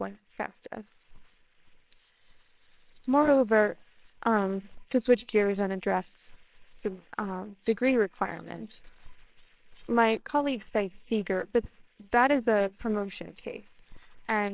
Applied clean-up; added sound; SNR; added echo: neural separator model SepFormer WHAMR!.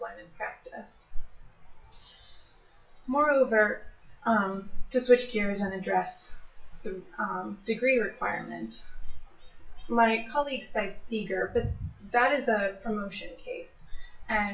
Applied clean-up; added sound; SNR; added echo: classical method WPE with log-MMSE.